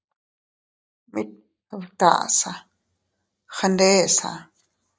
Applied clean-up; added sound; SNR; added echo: neural mask model DeepFilterNet 3.